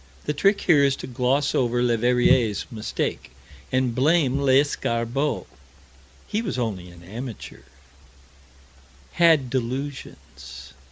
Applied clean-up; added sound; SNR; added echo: none; none; none; none.